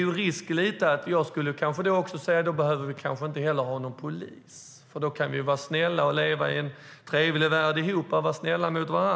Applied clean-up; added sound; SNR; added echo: none; none; none; none.